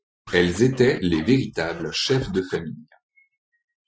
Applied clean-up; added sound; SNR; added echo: classical method Wiener filter.